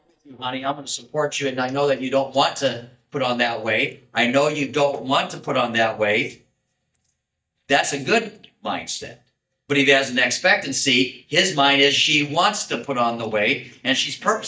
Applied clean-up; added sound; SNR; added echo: neural mask model DeepFilterNet 3.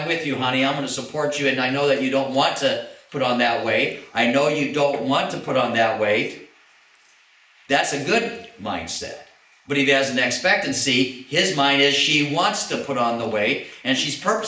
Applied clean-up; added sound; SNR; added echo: neural mask model Resemble Enhance denoiser.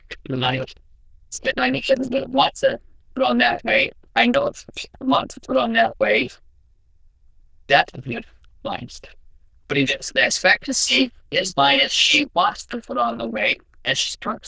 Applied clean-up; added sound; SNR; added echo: neural diffusion model UNIVERSE++.